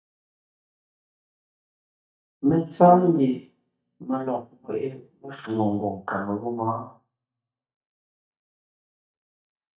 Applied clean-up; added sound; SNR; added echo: neural mask model DeepFilterNet 3.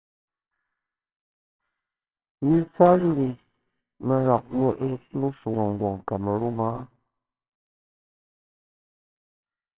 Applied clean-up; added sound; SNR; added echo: neural separator model SepFormer WHAMR!.